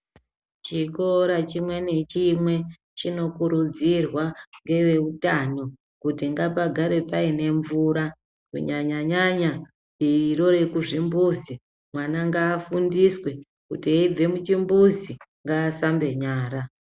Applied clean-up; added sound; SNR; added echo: none; none; none; none.